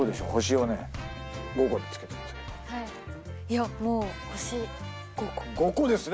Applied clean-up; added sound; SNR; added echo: none; none; none; none.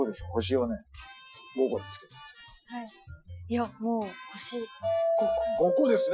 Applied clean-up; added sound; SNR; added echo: classical method Wiener filter.